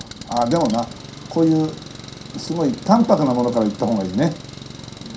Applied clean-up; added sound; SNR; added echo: none; Engine; 16 dB; reverberation time 0.3 s.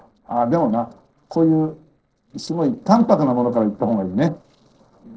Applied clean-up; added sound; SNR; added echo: neural separator model SepFormer DNS4.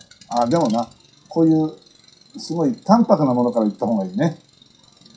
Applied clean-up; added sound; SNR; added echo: classical method WPE with log-MMSE.